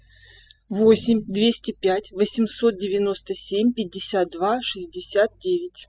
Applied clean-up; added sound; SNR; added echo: classical method spectral subtraction.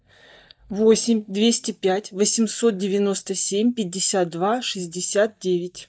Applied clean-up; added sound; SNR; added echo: neural mask model DeepFilterNet 3.